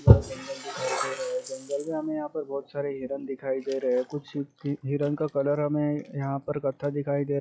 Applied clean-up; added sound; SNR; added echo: classical method log-MMSE.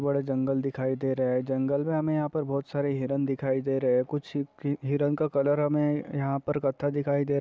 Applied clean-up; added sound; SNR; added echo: none; none; none; none.